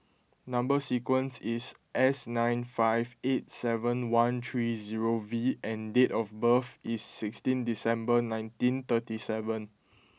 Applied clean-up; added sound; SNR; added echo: none; none; none; none.